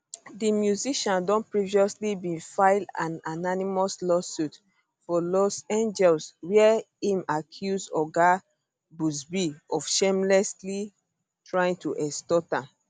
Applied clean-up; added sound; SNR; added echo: none; none; none; none.